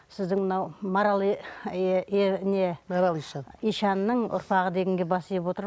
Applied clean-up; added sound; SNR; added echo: none; none; none; none.